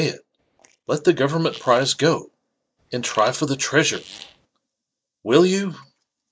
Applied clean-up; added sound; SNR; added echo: neural mask model DeepFilterNet 3.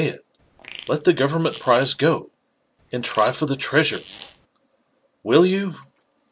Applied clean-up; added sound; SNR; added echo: none; Fart; 19 dB; none.